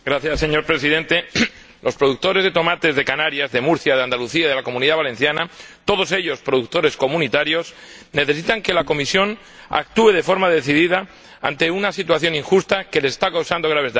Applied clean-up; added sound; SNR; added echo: none; none; none; none.